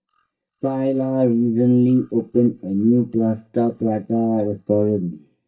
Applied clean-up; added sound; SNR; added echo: neural mask model DeepFilterNet 3.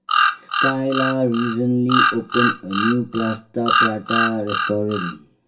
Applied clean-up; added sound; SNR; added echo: none; Bird vocalization, bird call, bird song; 0 dB; reverberation time 0.2 s.